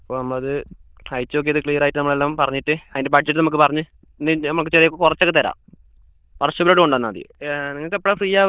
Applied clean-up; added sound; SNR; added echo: neural diffusion model UNIVERSE++.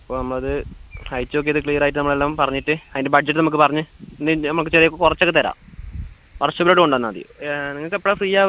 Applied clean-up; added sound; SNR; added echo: none; Wind; 19 dB; none.